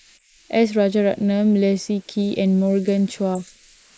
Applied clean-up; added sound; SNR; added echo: neural mask model Resemble Enhance denoiser.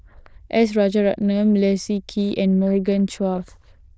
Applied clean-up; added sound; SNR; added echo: neural diffusion model UNIVERSE++.